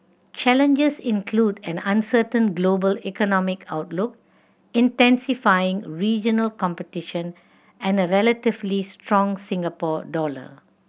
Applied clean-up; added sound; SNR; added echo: none; none; none; none.